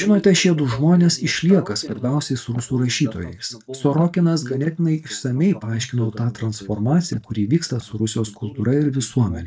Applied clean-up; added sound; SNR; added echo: neural mask model DeepFilterNet 3.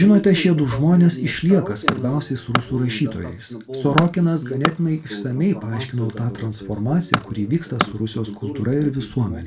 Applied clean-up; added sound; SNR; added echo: none; Tools; 8 dB; reverberation time 0.2 s.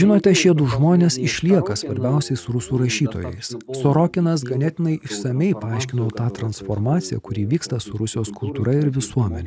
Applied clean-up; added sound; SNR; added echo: none; none; none; none.